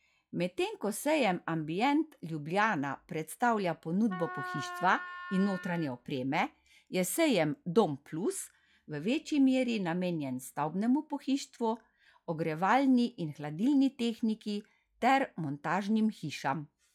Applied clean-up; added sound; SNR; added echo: classical method log-MMSE.